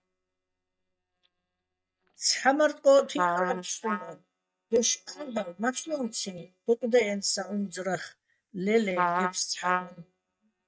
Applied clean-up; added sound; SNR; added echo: neural mask model DeepFilterNet 3.